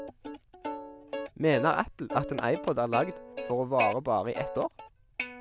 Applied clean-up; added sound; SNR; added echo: none; Plucked string instrument; 7 dB; none.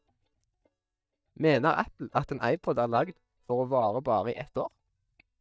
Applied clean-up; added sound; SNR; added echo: neural mask model DeepFilterNet 3.